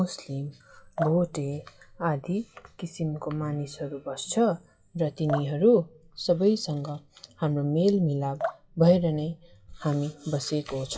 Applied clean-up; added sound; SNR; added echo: classical method WPE with log-MMSE.